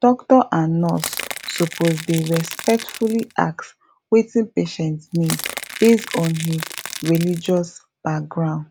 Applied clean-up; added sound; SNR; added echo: none; Crackle / Crushing; 11 dB; none.